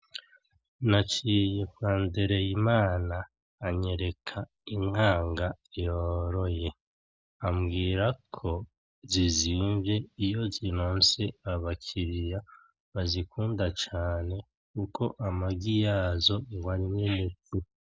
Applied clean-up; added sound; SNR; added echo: none; none; none; none.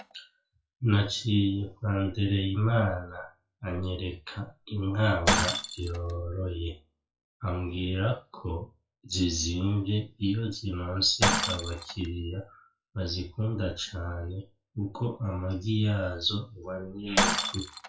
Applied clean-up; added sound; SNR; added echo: classical method WPE with log-MMSE.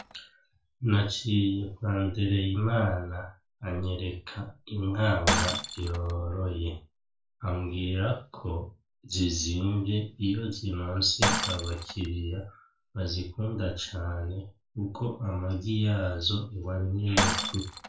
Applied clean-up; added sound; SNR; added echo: none; Shatter; 7 dB; reverberation time 0.3 s.